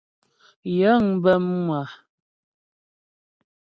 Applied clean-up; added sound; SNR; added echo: none; none; none; none.